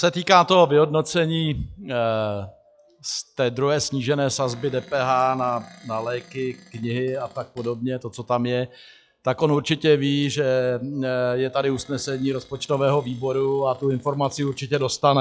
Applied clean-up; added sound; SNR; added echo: classical method log-MMSE.